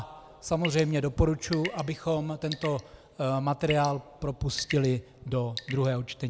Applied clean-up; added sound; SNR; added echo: none; Drip / Sink (filling or washing) / Water tap, faucet / Water; 14 dB; none.